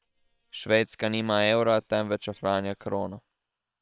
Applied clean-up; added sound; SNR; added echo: neural separator model SepFormer WHAM!.